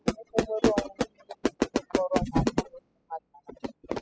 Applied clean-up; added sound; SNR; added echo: classical method spectral subtraction.